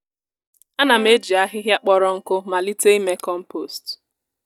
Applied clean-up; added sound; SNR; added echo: neural mask model DeepFilterNet 3.